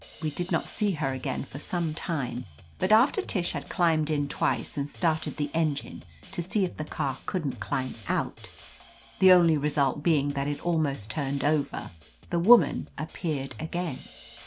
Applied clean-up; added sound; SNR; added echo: none; Drum kit; 20 dB; none.